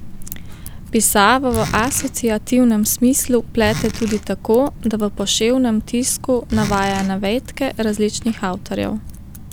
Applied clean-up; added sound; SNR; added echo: none; Zipper (clothing) + Typing; 12 dB; none.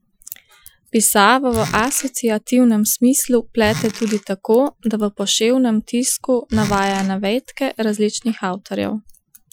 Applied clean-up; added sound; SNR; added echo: classical method Wiener filter.